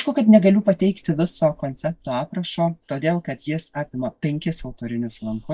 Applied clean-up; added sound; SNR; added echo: neural mask model DeepFilterNet 3.